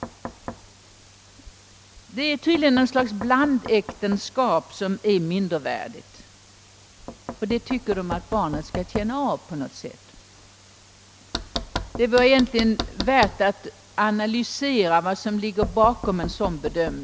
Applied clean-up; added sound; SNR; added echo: none; Knock; 12 dB; none.